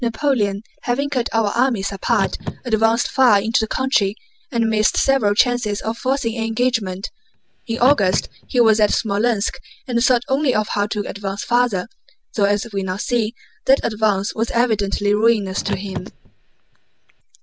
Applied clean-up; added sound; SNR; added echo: none; Car; 14 dB; none.